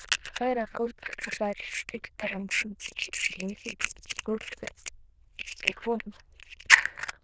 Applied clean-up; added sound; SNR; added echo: neural diffusion model UNIVERSE++.